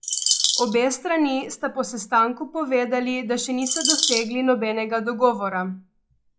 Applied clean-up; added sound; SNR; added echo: classical method log-MMSE.